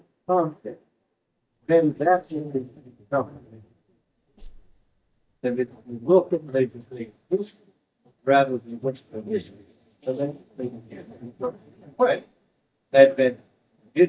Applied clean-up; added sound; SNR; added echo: neural mask model DeepFilterNet 3.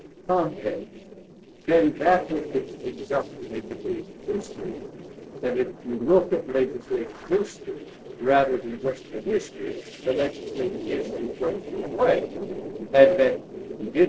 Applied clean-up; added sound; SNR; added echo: neural separator model SepFormer DNS4.